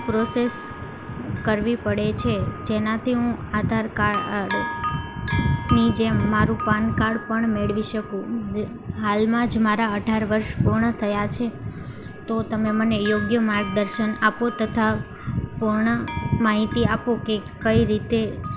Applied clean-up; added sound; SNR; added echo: none; Bell; 13 dB; none.